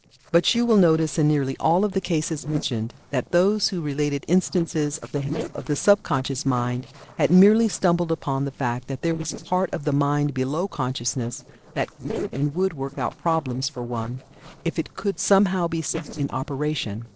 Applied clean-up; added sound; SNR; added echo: neural separator model SepFormer DNS4.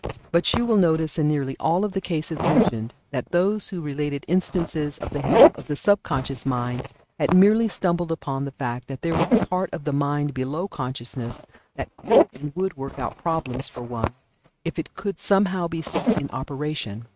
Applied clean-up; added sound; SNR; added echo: neural mask model RNNoise.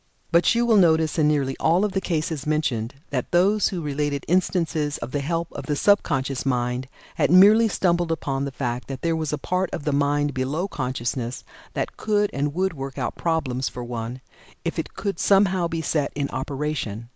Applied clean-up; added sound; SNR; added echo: none; none; none; none.